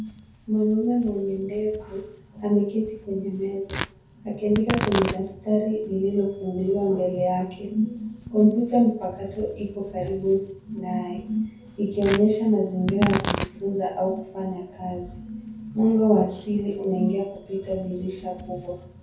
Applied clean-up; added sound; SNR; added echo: none; Tearing; 12 dB; reverberation time 0.6 s.